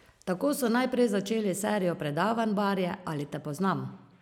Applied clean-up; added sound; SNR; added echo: none; none; none; none.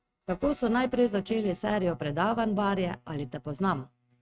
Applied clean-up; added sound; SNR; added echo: neural mask model RNNoise.